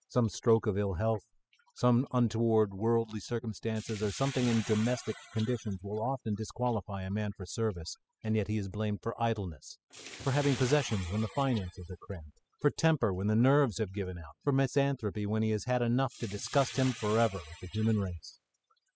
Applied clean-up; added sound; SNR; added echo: classical method spectral subtraction.